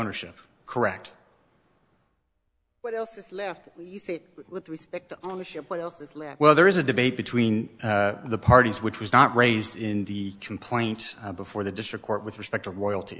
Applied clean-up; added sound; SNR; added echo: none; none; none; none.